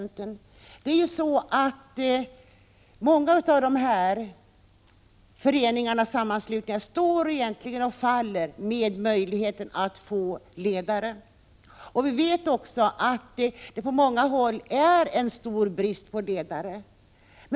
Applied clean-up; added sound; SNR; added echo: none; none; none; none.